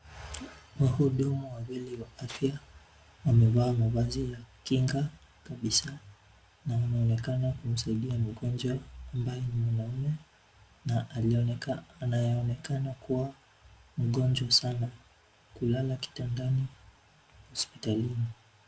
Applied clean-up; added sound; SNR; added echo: none; none; none; none.